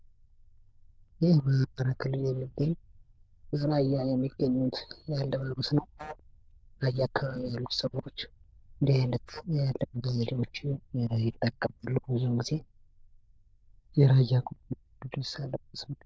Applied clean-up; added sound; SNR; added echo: neural diffusion model UNIVERSE++.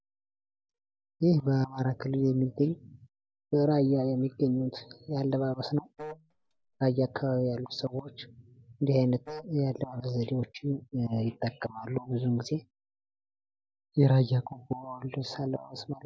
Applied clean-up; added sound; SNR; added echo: none; Wind instrument, woodwind instrument; 15 dB; none.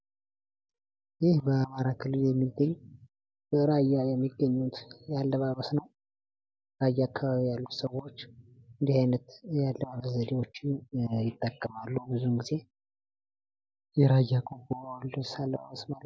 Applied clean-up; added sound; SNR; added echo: none; none; none; none.